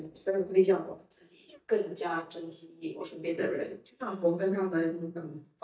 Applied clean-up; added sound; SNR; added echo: neural mask model DeepFilterNet 3.